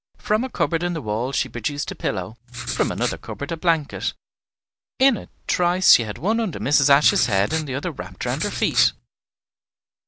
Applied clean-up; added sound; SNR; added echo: none; Writing; 8 dB; none.